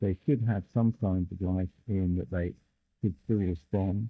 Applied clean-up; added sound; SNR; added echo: neural mask model DeepFilterNet 3.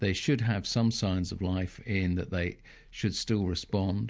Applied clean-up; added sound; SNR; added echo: none; none; none; none.